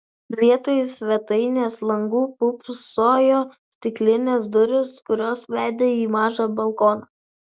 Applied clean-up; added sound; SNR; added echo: none; none; none; none.